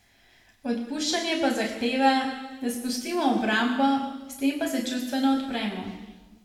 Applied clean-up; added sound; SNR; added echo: none; none; none; reverberation time 1.2 s.